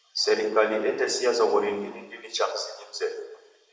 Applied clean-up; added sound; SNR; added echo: none; none; none; reverberation time 1.0 s.